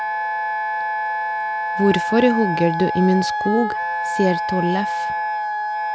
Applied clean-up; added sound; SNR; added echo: none; Wind instrument, woodwind instrument; 1 dB; none.